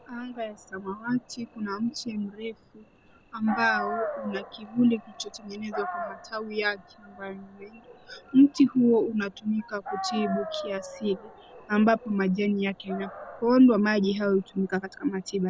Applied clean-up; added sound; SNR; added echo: none; Dog; 13 dB; none.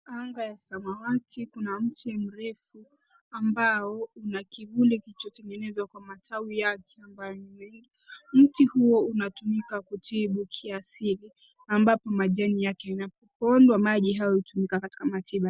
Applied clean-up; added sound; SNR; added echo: none; none; none; none.